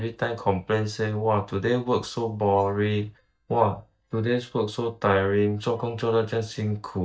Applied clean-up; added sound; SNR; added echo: neural mask model DeepFilterNet 3.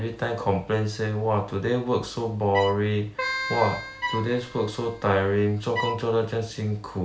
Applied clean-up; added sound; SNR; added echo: none; Bowed string instrument + Keyboard (musical); 8 dB; none.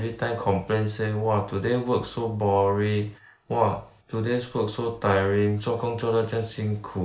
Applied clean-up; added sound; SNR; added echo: neural mask model Resemble Enhance denoiser.